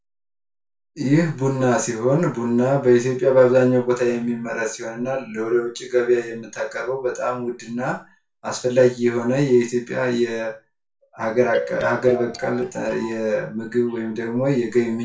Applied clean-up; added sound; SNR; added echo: neural separator model SepFormer DNS4.